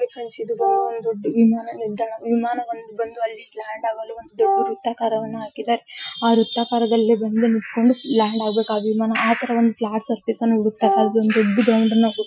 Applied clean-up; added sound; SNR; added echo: classical method Wiener filter.